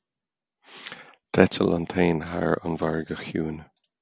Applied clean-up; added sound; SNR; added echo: none; none; none; none.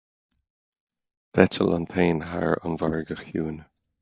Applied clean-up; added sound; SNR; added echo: neural mask model DeepFilterNet 3.